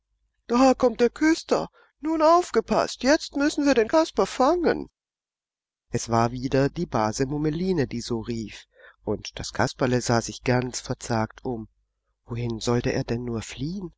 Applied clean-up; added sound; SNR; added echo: none; none; none; none.